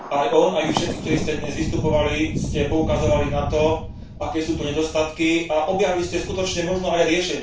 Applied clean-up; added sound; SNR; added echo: none; Thunder; 6 dB; reverberation time 0.3 s.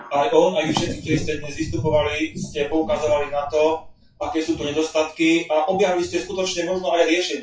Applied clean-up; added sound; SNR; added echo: classical method WPE with log-MMSE.